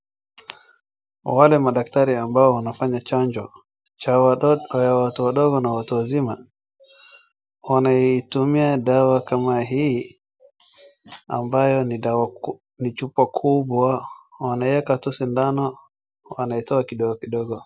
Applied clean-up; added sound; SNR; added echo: none; none; none; none.